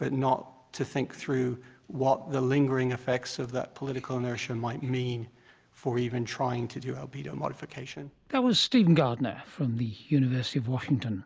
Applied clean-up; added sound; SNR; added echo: none; none; none; none.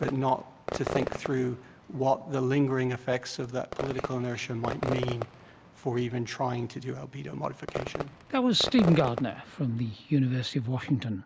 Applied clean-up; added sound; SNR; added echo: none; Fireworks; 9 dB; none.